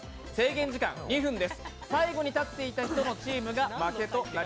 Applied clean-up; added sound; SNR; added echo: none; none; none; none.